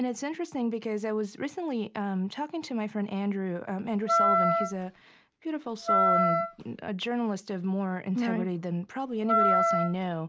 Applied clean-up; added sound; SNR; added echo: none; Wind instrument, woodwind instrument; -5 dB; none.